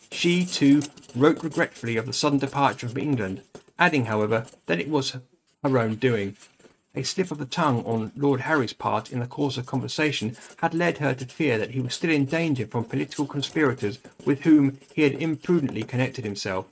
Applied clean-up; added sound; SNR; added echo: neural mask model RNNoise.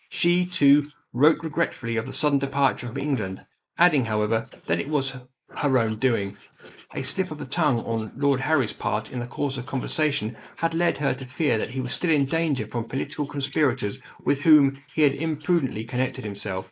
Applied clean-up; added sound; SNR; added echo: neural mask model Resemble Enhance denoiser.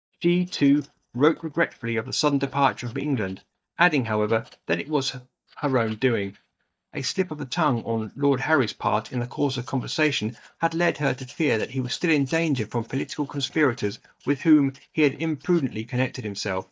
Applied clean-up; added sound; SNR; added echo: neural mask model DeepFilterNet 3.